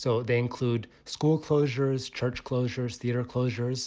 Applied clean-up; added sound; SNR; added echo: none; none; none; none.